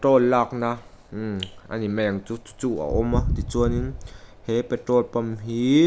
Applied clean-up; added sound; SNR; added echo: none; none; none; none.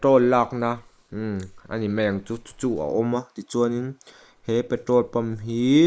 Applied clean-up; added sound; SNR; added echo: neural mask model Resemble Enhance denoiser.